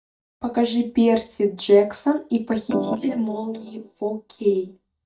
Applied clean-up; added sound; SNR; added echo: neural mask model DeepFilterNet 3.